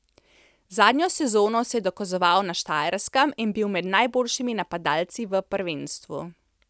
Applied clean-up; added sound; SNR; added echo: none; none; none; none.